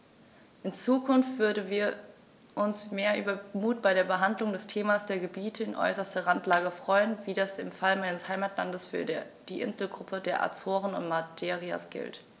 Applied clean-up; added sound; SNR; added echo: none; none; none; none.